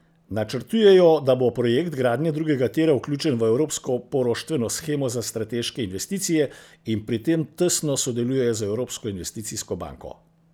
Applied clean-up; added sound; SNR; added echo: none; none; none; none.